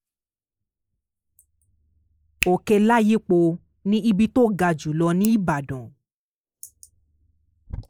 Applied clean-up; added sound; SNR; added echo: neural mask model Resemble Enhance denoiser.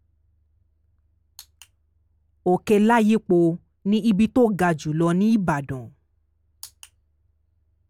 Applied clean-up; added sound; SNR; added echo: none; none; none; none.